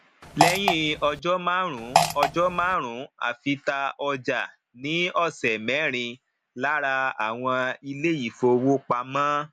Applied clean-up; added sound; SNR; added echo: none; Fart; -1 dB; none.